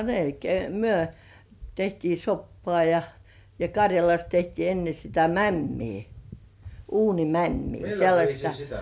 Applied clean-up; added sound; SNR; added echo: none; none; none; none.